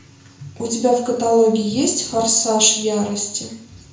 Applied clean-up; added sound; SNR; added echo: none; none; none; reverberation time 0.5 s.